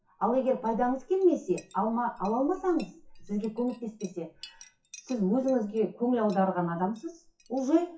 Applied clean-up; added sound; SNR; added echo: classical method WPE with log-MMSE.